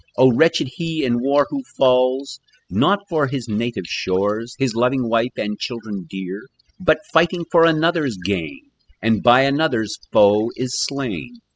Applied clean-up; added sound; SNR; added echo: classical method spectral subtraction.